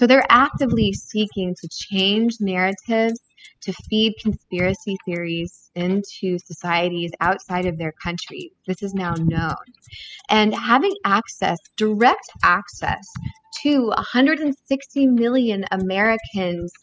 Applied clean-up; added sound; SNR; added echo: classical method spectral subtraction.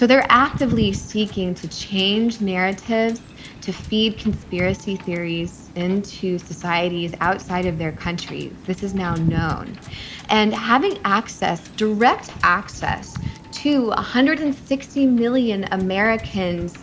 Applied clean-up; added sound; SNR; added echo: none; Wind / Boat, Water vehicle; 13 dB; none.